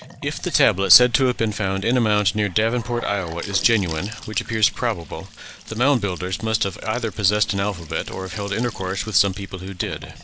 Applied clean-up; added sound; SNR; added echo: none; Trickle, dribble / Bathtub (filling or washing) / Sink (filling or washing) / Gurgling / Splash, splatter; 17 dB; none.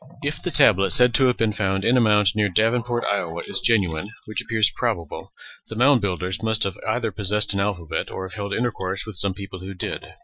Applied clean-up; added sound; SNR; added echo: classical method Wiener filter.